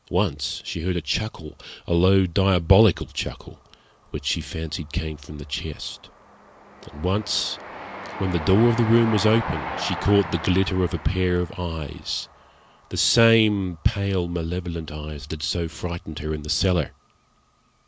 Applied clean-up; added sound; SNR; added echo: none; Train; 15 dB; none.